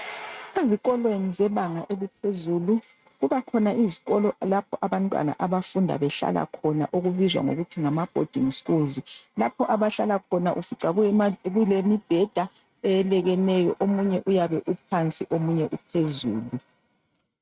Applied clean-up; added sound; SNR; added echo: neural mask model RNNoise.